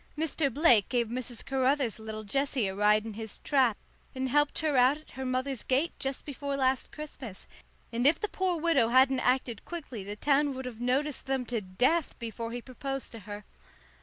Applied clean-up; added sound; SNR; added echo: none; none; none; none.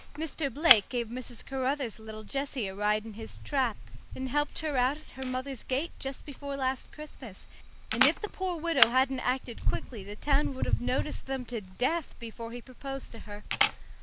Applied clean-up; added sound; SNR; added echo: none; Camera; 0 dB; none.